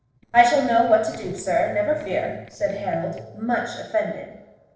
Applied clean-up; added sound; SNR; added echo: neural separator model SepFormer DNS4.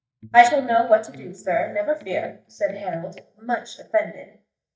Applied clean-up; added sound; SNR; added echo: neural mask model DeepFilterNet 3.